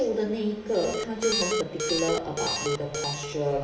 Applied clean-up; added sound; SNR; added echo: none; Alarm; 2 dB; reverberation time 0.9 s.